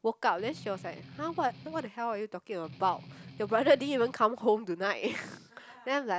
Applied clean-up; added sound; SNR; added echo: none; Strum; 17 dB; none.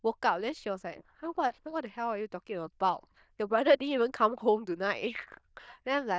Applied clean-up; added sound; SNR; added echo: neural diffusion model UNIVERSE++.